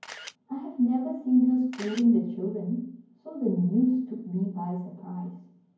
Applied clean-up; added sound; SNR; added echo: none; Camera; 15 dB; reverberation time 0.9 s.